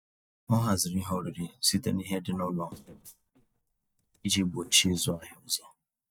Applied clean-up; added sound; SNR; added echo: neural mask model DeepFilterNet 3.